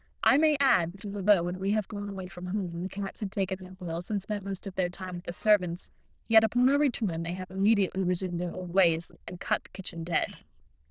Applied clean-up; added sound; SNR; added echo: neural diffusion model UNIVERSE++.